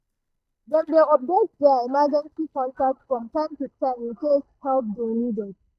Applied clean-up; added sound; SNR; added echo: neural mask model DeepFilterNet 3.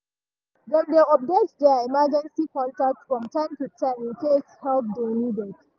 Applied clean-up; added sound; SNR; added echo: none; none; none; none.